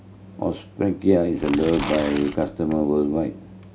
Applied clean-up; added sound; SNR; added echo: none; Tearing; 11 dB; none.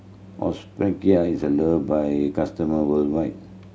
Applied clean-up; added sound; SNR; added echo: none; none; none; none.